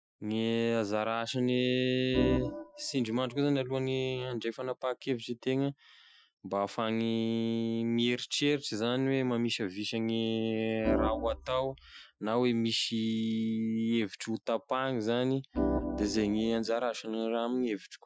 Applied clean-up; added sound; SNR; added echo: classical method Wiener filter.